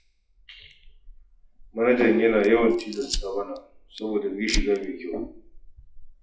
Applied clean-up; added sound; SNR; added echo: classical method WPE with log-MMSE.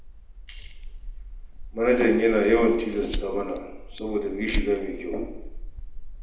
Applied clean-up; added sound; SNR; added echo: none; Fire; 7 dB; reverberation time 0.8 s.